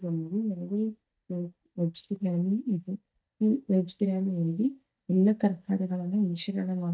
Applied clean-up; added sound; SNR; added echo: neural mask model DeepFilterNet 3.